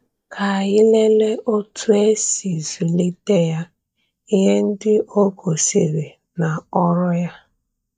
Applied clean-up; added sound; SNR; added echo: neural mask model DeepFilterNet 3.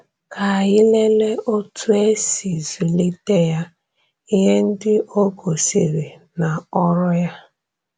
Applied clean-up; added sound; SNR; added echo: none; none; none; none.